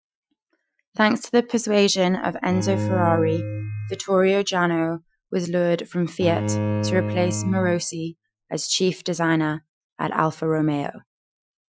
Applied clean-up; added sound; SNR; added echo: classical method Wiener filter.